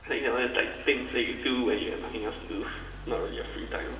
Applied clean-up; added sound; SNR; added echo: none; Idling / Engine starting / Accelerating, revving, vroom / Car; 14 dB; reverberation time 2.4 s.